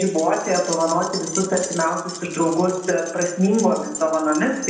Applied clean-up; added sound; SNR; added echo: none; Keys jangling; 11 dB; reverberation time 0.8 s.